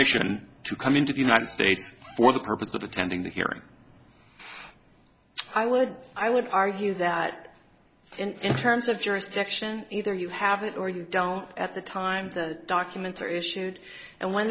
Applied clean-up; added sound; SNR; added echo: none; none; none; none.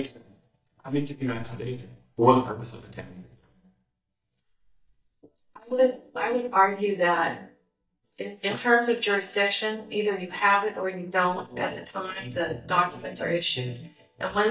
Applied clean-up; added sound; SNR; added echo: neural mask model DeepFilterNet 3.